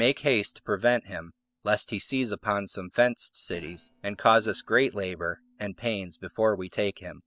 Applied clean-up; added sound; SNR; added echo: neural separator model SepFormer DNS4.